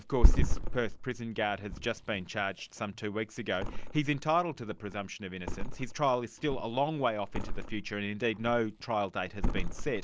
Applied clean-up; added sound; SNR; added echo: none; Thump, thud; -2 dB; none.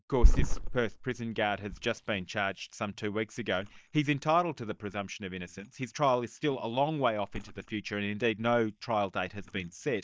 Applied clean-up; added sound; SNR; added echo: neural mask model DeepFilterNet 3.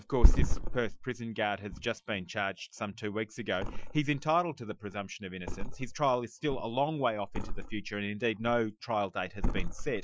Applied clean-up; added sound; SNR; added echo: classical method Wiener filter.